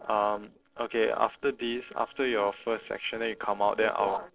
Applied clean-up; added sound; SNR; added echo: neural separator model SepFormer DNS4.